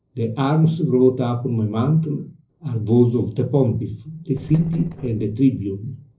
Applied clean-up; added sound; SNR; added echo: neural separator model SepFormer DNS4.